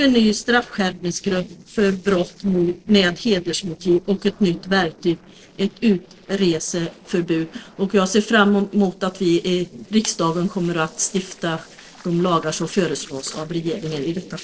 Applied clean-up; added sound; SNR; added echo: neural separator model SepFormer DNS4.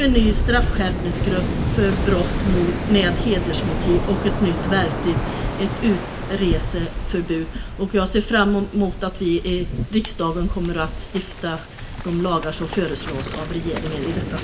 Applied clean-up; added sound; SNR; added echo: none; Waves, surf; 2 dB; reverberation time 0.7 s.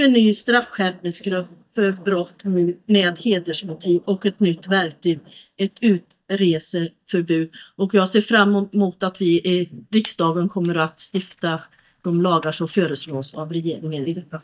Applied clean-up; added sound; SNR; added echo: neural mask model DeepFilterNet 3.